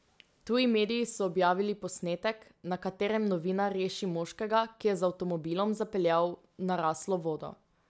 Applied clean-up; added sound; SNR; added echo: none; none; none; none.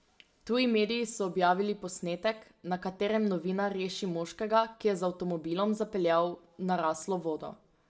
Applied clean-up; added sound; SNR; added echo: none; none; none; reverberation time 0.3 s.